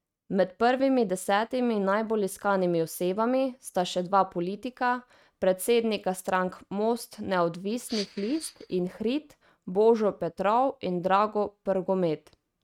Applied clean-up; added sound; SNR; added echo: neural mask model RNNoise.